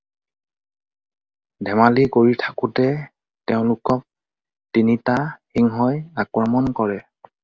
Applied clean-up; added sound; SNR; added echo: none; none; none; none.